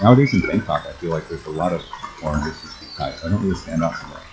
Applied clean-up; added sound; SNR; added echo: classical method log-MMSE.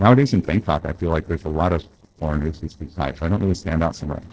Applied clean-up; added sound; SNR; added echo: neural separator model SepFormer DNS4.